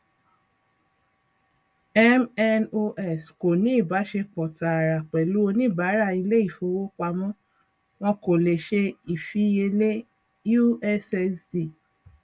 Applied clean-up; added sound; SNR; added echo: none; none; none; none.